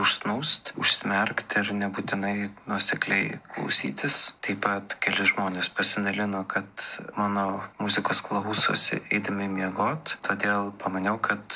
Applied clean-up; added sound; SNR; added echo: none; none; none; none.